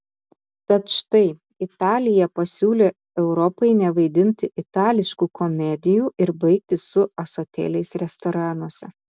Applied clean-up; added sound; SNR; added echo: none; none; none; none.